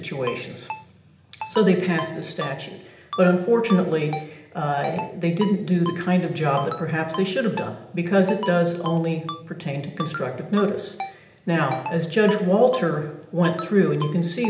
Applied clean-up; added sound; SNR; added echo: none; Ringtone; 14 dB; reverberation time 0.8 s.